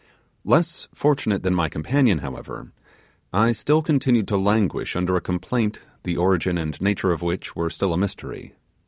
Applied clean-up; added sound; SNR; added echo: none; none; none; none.